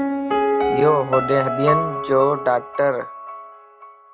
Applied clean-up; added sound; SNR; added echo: none; Piano; 2 dB; none.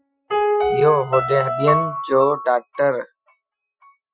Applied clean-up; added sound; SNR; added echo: classical method Wiener filter.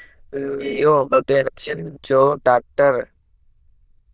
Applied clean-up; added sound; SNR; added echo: neural diffusion model UNIVERSE++.